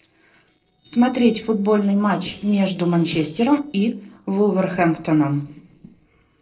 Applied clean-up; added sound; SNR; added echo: neural separator model SepFormer DNS4.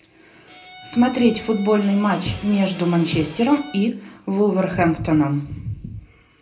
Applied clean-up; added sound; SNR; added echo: none; Bowed string instrument; 19 dB; reverberation time 0.3 s.